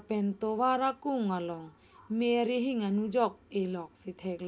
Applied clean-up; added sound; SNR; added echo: none; none; none; reverberation time 0.3 s.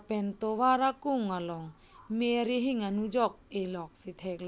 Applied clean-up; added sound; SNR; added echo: none; none; none; none.